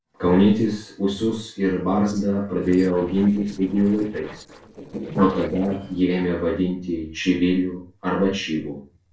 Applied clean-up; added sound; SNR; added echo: neural separator model SepFormer DNS4.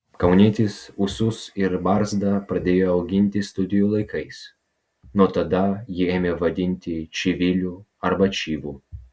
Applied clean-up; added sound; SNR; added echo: none; none; none; none.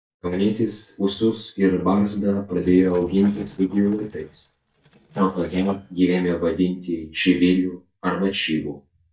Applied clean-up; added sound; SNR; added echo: neural mask model DeepFilterNet 3.